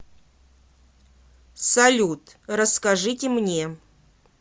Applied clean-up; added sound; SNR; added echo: none; none; none; none.